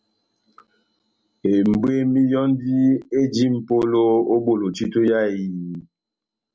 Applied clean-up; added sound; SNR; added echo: none; none; none; none.